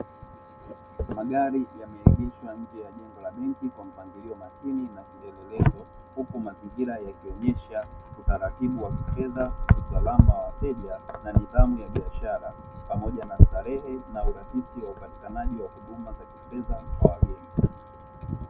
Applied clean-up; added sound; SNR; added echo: none; none; none; none.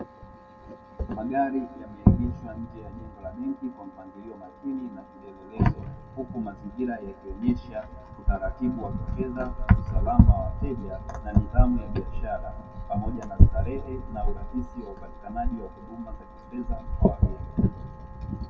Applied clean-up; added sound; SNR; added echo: none; none; none; reverberation time 1.2 s.